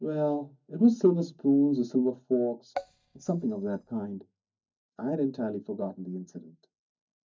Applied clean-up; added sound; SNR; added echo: neural mask model DeepFilterNet 3.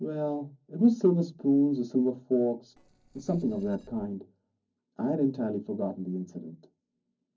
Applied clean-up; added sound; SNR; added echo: neural separator model SepFormer DNS4.